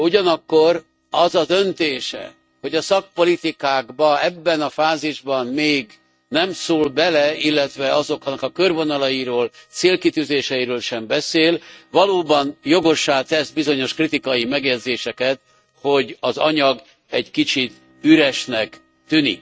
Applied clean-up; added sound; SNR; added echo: neural mask model RNNoise.